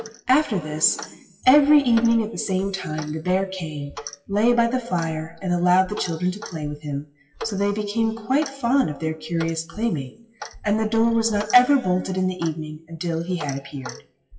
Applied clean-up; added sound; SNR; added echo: classical method WPE with log-MMSE.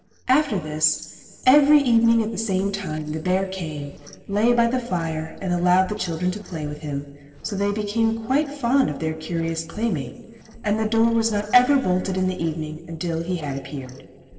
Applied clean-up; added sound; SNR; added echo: neural separator model SepFormer DNS4.